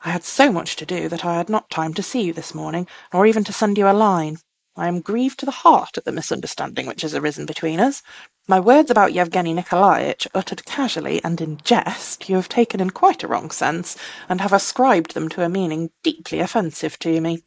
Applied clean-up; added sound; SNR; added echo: neural mask model Resemble Enhance denoiser.